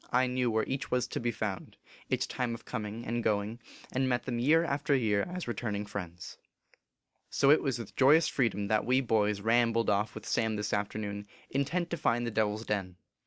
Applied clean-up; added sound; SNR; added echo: none; none; none; none.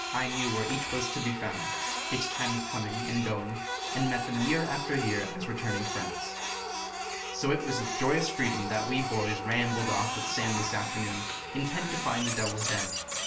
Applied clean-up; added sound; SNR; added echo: none; Printer; 2 dB; reverberation time 0.3 s.